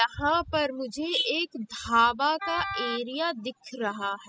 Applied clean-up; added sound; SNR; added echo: classical method spectral subtraction.